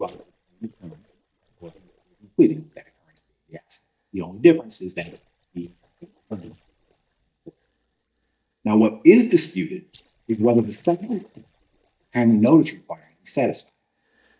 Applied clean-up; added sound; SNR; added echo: neural mask model DeepFilterNet 3.